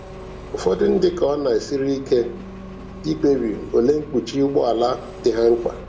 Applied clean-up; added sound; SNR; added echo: none; Engine; 16 dB; reverberation time 0.3 s.